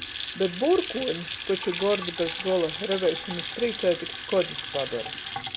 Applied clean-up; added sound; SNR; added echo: none; Sink (filling or washing) / Water tap, faucet / Splash, splatter; 7 dB; none.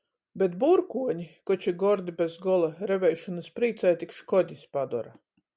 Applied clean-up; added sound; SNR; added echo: none; none; none; none.